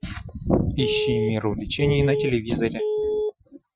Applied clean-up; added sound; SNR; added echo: classical method Wiener filter.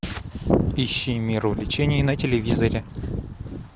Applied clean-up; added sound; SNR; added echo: none; none; none; none.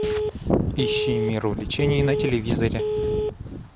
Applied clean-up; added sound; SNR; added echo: none; Telephone; 4 dB; none.